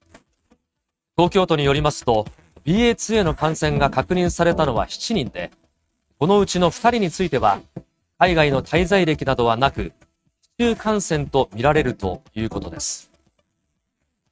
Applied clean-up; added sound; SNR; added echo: neural mask model RNNoise.